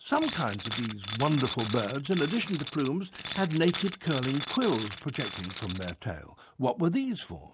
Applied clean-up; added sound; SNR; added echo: none; Tools; 9 dB; none.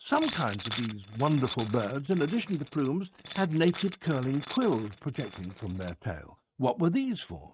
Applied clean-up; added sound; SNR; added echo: neural mask model RNNoise.